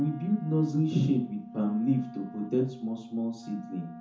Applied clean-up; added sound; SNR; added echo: none; Wind instrument, woodwind instrument; 15 dB; reverberation time 0.6 s.